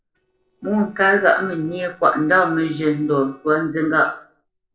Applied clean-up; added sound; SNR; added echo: neural separator model SepFormer DNS4.